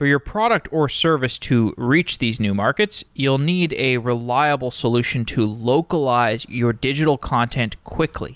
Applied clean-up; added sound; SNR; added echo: none; none; none; none.